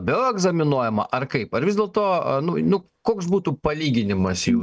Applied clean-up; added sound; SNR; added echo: none; none; none; none.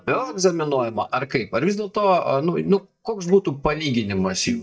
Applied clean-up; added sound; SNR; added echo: neural mask model DeepFilterNet 3.